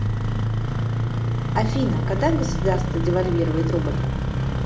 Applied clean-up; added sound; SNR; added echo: none; Engine starting; -2 dB; reverberation time 0.6 s.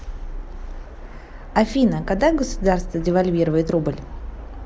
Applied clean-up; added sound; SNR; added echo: none; none; none; none.